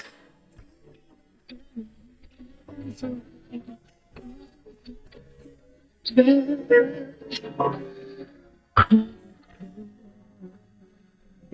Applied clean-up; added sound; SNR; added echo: neural mask model DeepFilterNet 3.